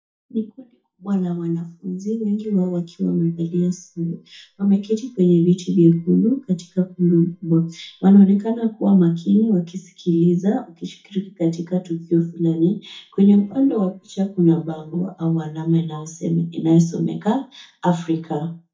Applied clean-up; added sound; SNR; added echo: neural mask model DeepFilterNet 3.